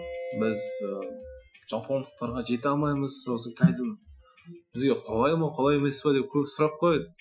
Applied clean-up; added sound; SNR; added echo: classical method Wiener filter.